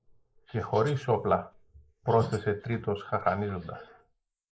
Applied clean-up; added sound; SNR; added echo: neural mask model Resemble Enhance denoiser.